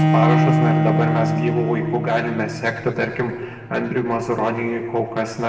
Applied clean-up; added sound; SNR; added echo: none; Bowed string instrument; 0 dB; reverberation time 1.6 s.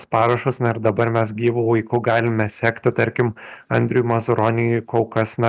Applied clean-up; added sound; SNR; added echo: none; none; none; none.